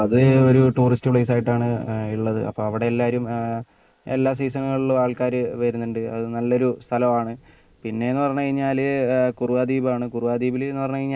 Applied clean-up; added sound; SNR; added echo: neural mask model Resemble Enhance denoiser.